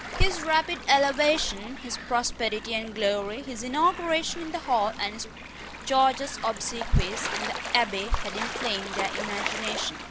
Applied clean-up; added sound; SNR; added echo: none; Gull, seagull / Waves, surf; 9 dB; none.